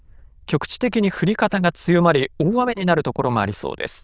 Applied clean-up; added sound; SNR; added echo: neural diffusion model UNIVERSE++.